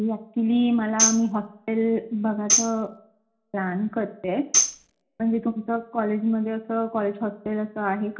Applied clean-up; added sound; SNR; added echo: none; Tambourine; 2 dB; reverberation time 0.4 s.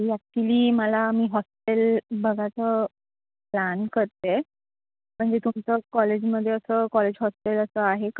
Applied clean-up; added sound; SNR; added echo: none; none; none; none.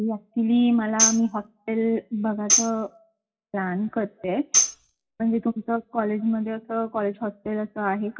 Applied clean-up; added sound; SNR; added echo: classical method WPE with log-MMSE.